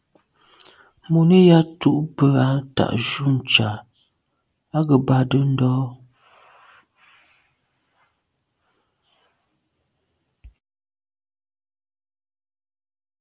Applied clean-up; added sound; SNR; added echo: none; none; none; none.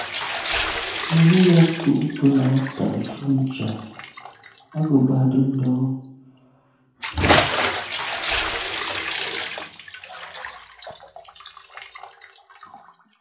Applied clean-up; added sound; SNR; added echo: none; Bathtub (filling or washing) / Splash, splatter; 5 dB; reverberation time 0.9 s.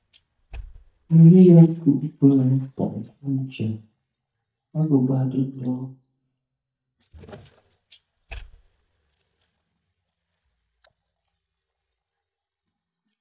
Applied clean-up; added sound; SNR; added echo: neural mask model DeepFilterNet 3.